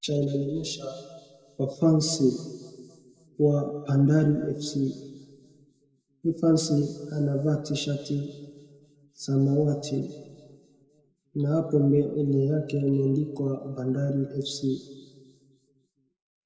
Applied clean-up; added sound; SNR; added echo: none; none; none; reverberation time 1.6 s.